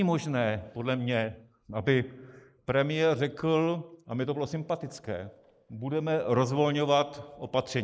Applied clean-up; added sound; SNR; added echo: neural mask model Resemble Enhance denoiser.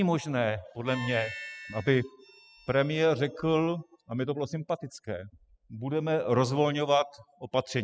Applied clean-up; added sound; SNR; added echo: classical method spectral subtraction.